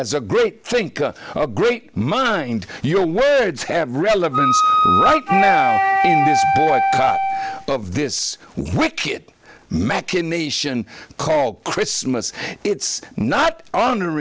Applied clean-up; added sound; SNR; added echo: none; Wind instrument, woodwind instrument + Wind instrument, woodwind instrument; -4 dB; none.